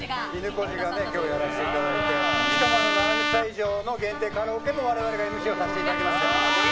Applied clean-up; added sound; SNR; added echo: none; Trumpet; 1 dB; none.